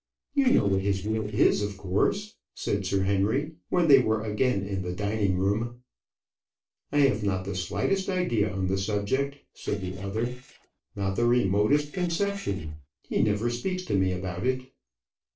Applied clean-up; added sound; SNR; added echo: neural separator model SepFormer DNS4.